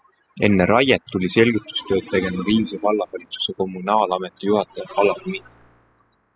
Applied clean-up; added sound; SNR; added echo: classical method spectral subtraction.